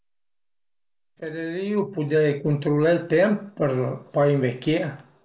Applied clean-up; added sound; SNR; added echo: none; none; none; none.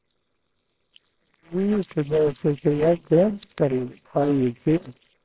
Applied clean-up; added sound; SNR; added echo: neural separator model SepFormer WHAMR!.